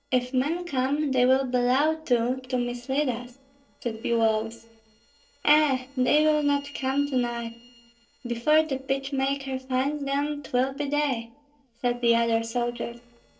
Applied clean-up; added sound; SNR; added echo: neural separator model SepFormer DNS4.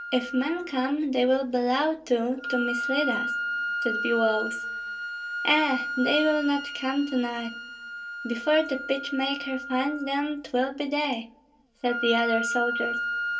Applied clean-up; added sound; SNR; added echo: none; Wind instrument, woodwind instrument; 6 dB; reverberation time 0.2 s.